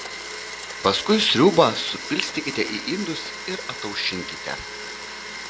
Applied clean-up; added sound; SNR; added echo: none; Domestic sounds, home sounds; 10 dB; none.